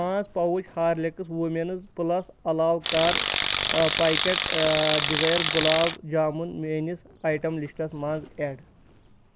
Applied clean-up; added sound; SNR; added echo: none; Tools; -4 dB; none.